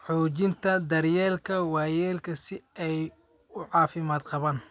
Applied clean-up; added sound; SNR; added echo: none; none; none; none.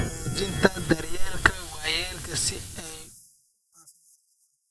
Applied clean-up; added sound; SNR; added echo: neural mask model DeepFilterNet 3.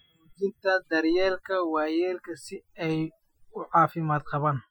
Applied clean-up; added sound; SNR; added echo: classical method Wiener filter.